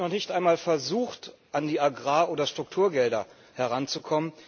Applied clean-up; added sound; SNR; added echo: none; none; none; none.